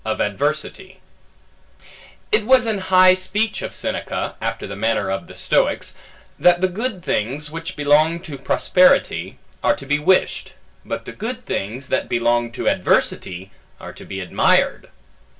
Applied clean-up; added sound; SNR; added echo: none; none; none; reverberation time 0.2 s.